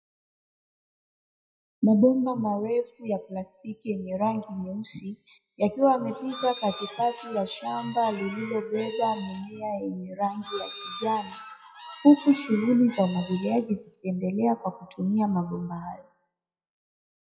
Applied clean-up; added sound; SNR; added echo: classical method WPE with log-MMSE.